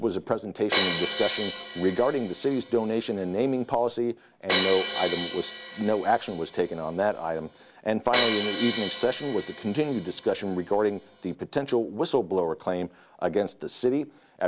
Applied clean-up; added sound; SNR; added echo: none; Crash cymbal; -4 dB; none.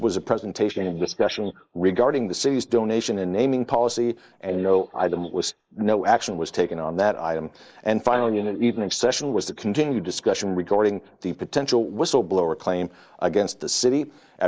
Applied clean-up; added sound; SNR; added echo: neural mask model Resemble Enhance denoiser.